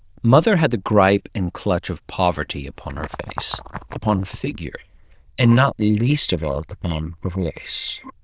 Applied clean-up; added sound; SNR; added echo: neural diffusion model UNIVERSE++.